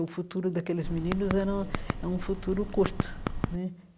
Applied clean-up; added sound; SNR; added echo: none; Typing; 3 dB; none.